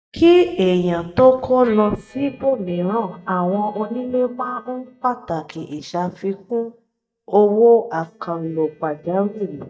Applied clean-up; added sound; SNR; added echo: neural mask model DeepFilterNet 3.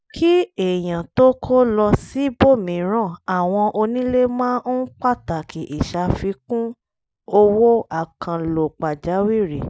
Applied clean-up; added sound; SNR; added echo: none; none; none; none.